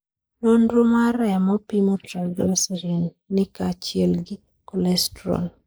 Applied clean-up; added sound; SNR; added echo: neural mask model Resemble Enhance denoiser.